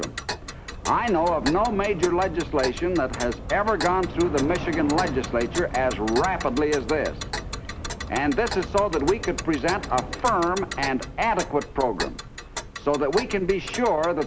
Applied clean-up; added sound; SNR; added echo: none; Tick + Subway, metro, underground / Train; 8 dB; none.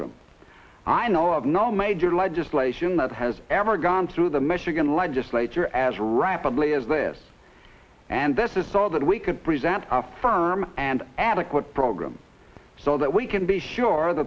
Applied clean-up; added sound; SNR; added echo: none; none; none; none.